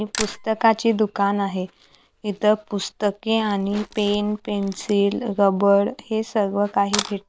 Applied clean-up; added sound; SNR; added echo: none; Camera; 16 dB; none.